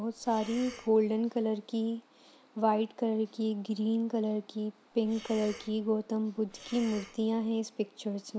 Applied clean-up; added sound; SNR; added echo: none; Breathing; 19 dB; none.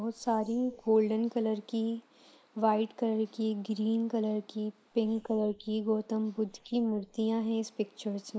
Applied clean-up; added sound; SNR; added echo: neural mask model Resemble Enhance denoiser.